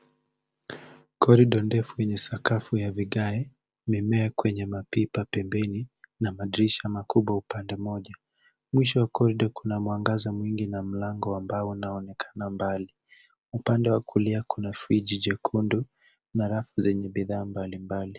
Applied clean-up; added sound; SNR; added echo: none; none; none; none.